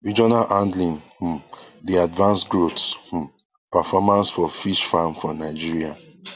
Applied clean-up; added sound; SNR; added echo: none; none; none; none.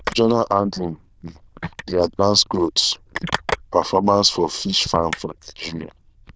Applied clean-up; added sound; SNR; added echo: neural diffusion model UNIVERSE++.